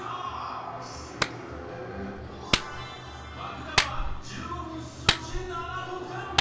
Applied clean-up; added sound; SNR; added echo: none; Clapping; -3 dB; reverberation time 1.3 s.